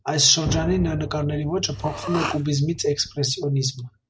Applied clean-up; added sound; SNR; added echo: none; Drum + Respiratory sounds; 9 dB; none.